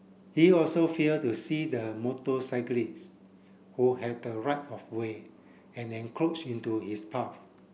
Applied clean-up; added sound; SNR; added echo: none; none; none; none.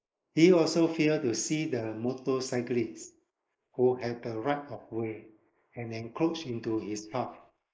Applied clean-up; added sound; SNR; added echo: neural mask model Resemble Enhance denoiser.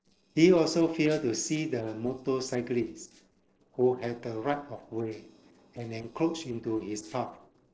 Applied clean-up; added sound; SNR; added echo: neural separator model SepFormer DNS4.